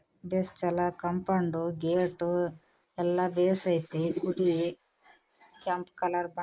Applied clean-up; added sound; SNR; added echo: neural mask model Resemble Enhance denoiser.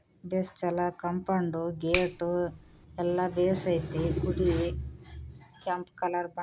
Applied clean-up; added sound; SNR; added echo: none; Finger snapping; 16 dB; none.